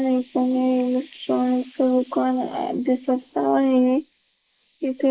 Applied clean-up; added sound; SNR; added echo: neural mask model Resemble Enhance denoiser.